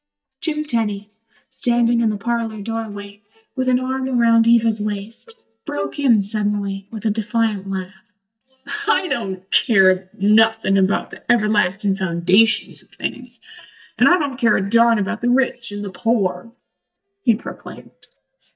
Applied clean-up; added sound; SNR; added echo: neural mask model DeepFilterNet 3.